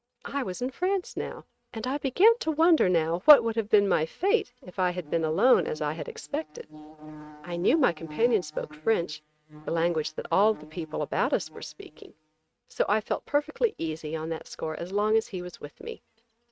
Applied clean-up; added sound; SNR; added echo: neural mask model RNNoise.